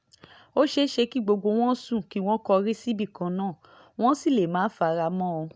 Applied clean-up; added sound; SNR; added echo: none; none; none; none.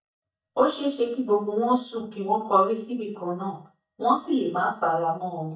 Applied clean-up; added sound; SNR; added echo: neural mask model DeepFilterNet 3.